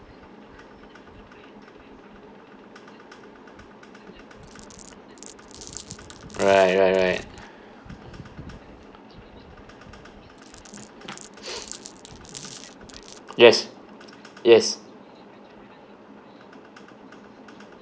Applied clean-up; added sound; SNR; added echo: none; Glass; 18 dB; none.